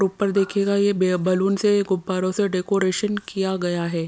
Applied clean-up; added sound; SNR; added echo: none; none; none; none.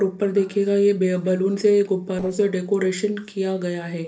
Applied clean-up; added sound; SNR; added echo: neural separator model SepFormer DNS4.